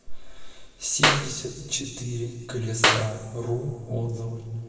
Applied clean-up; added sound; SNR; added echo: none; Clapping; -1 dB; reverberation time 2.0 s.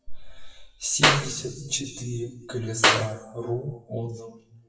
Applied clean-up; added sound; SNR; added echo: classical method WPE with log-MMSE.